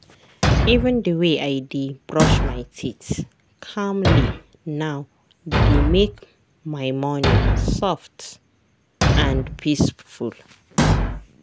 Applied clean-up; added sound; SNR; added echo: none; Thump, thud; -2 dB; none.